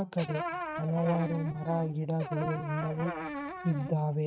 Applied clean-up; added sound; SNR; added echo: neural mask model RNNoise.